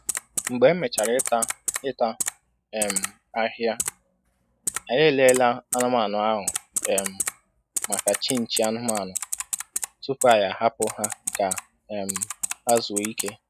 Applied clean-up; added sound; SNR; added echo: none; Typing; 7 dB; none.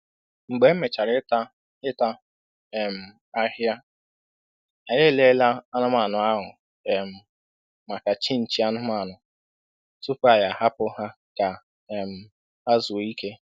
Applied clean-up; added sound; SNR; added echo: none; none; none; none.